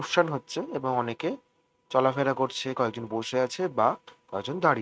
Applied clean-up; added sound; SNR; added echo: neural mask model RNNoise.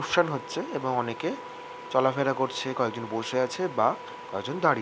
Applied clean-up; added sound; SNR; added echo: none; Wind instrument, woodwind instrument; 15 dB; none.